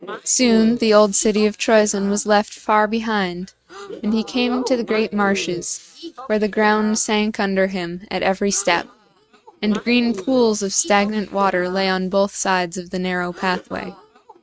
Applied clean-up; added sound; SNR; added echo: neural mask model RNNoise.